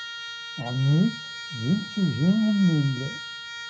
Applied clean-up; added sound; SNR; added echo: none; Trumpet; 12 dB; reverberation time 0.4 s.